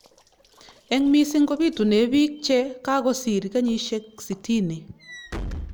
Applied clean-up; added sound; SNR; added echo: none; Walk, footsteps / Slam; 18 dB; none.